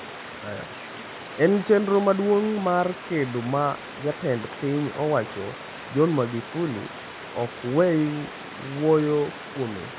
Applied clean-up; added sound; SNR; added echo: none; Stream; 13 dB; none.